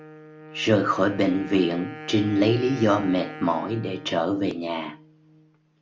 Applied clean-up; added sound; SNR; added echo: none; Wind instrument, woodwind instrument; 16 dB; none.